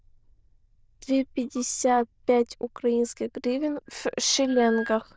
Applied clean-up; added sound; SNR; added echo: neural diffusion model UNIVERSE++.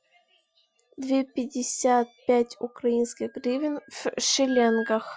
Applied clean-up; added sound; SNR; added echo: classical method Wiener filter.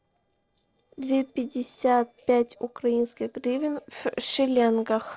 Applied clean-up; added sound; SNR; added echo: neural separator model SepFormer DNS4.